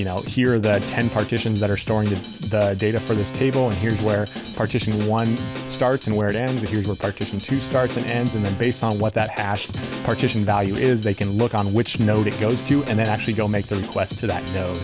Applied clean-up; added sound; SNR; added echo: none; Drum kit + Organ; 10 dB; none.